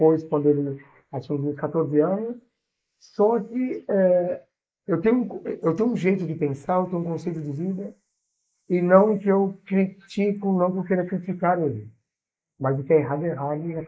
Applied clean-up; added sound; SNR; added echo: neural mask model Resemble Enhance denoiser.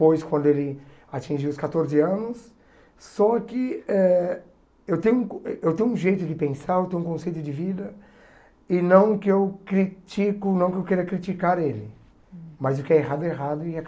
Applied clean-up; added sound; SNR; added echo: none; none; none; none.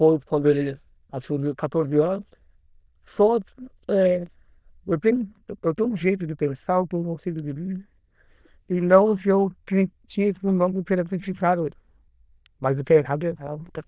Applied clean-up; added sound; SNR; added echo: neural diffusion model UNIVERSE++.